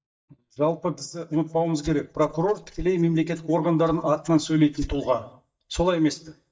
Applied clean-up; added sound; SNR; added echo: neural mask model DeepFilterNet 3.